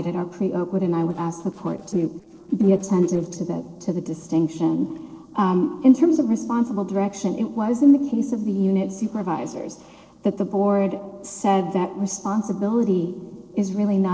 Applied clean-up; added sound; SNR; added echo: neural separator model SepFormer DNS4.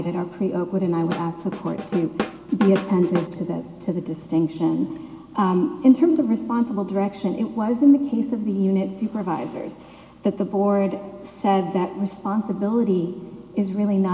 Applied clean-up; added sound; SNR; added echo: none; Drum / Drum kit; 8 dB; none.